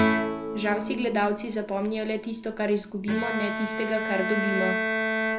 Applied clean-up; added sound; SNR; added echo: none; Guitar + Bowed string instrument; 0 dB; none.